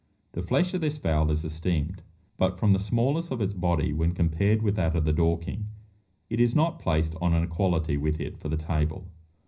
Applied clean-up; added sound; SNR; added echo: none; none; none; reverberation time 0.5 s.